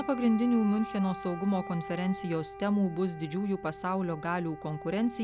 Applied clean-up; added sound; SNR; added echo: none; Wind instrument, woodwind instrument; 13 dB; none.